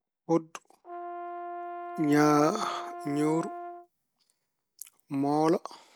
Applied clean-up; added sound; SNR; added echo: none; Brass instrument; 10 dB; none.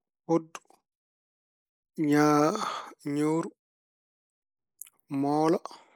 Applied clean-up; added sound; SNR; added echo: neural mask model Resemble Enhance denoiser.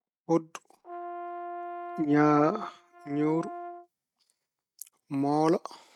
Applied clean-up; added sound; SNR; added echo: neural mask model RNNoise.